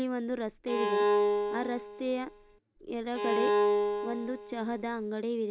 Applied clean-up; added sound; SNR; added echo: none; Bowed string instrument; -4 dB; none.